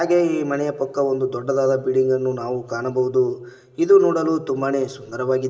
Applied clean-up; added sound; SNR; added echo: none; none; none; reverberation time 0.6 s.